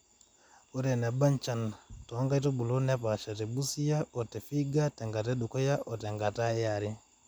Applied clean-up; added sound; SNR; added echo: none; none; none; none.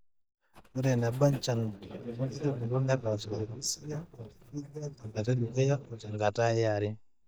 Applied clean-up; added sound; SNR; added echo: neural mask model DeepFilterNet 3.